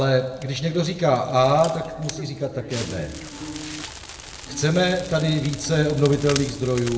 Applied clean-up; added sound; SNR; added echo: none; Crackle; 13 dB; reverberation time 0.6 s.